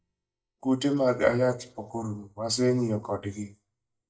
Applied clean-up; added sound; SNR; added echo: neural mask model DeepFilterNet 3.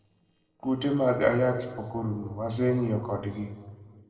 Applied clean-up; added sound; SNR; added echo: neural separator model SepFormer DNS4.